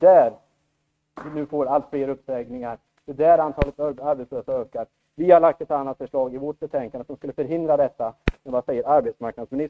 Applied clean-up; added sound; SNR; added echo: neural mask model RNNoise.